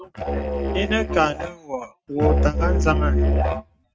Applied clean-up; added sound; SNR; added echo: neural mask model RNNoise.